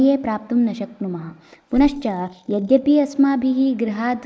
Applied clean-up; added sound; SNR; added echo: neural mask model Resemble Enhance denoiser.